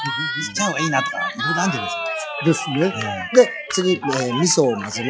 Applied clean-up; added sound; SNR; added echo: classical method log-MMSE.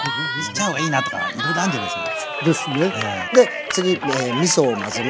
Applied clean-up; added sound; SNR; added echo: none; Cheering; 4 dB; none.